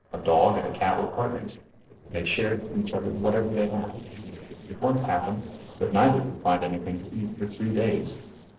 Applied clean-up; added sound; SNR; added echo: neural separator model SepFormer DNS4.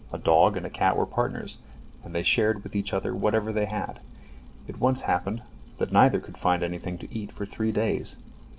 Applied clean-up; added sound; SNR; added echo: none; none; none; none.